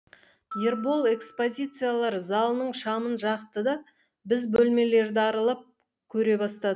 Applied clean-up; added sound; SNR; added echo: none; Glockenspiel; 19 dB; none.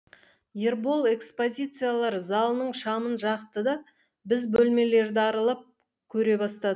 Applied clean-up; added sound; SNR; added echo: none; none; none; none.